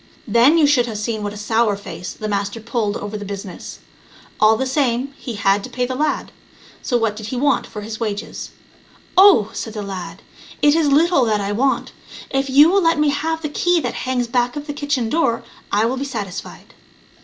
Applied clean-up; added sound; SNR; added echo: none; none; none; none.